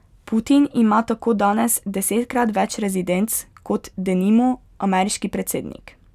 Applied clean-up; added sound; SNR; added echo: none; none; none; none.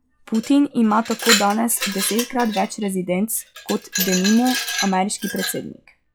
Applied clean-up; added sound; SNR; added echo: classical method log-MMSE.